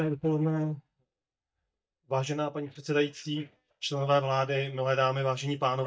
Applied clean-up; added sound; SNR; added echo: neural mask model DeepFilterNet 3.